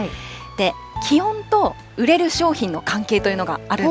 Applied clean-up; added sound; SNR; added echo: none; none; none; none.